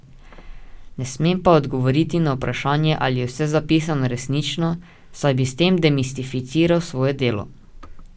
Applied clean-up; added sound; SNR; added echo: none; none; none; none.